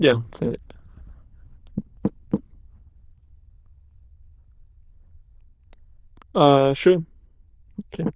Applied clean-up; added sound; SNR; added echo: neural diffusion model UNIVERSE++.